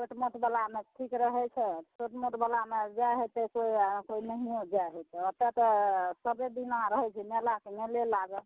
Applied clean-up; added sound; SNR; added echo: none; none; none; none.